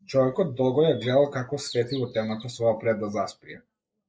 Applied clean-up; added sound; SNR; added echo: neural mask model Resemble Enhance denoiser.